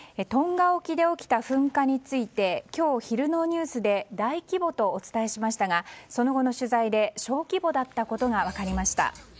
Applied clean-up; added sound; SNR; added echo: none; none; none; none.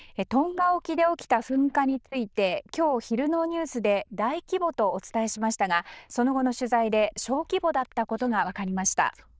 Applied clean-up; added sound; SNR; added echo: neural diffusion model UNIVERSE++.